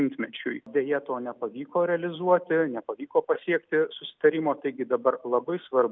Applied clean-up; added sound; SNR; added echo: none; none; none; none.